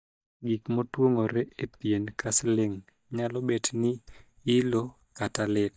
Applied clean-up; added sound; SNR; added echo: neural mask model DeepFilterNet 3.